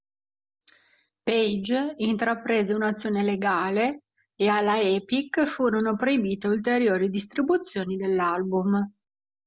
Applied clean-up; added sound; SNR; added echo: none; none; none; none.